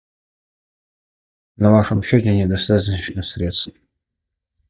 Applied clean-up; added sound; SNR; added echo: neural mask model DeepFilterNet 3.